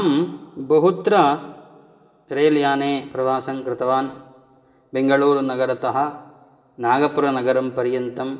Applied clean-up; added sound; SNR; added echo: none; none; none; reverberation time 1.4 s.